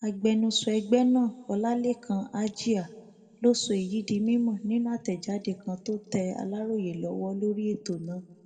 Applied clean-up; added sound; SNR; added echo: none; none; none; reverberation time 1.2 s.